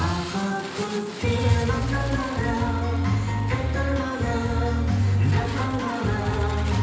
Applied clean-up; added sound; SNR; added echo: none; Fire; 18 dB; reverberation time 0.9 s.